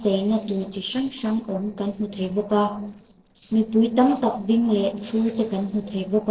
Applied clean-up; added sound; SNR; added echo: neural separator model SepFormer DNS4.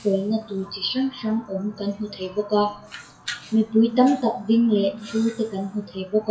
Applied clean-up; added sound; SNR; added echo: classical method WPE with log-MMSE.